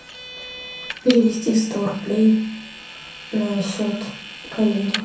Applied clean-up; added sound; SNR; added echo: none; Vehicle; 13 dB; reverberation time 0.5 s.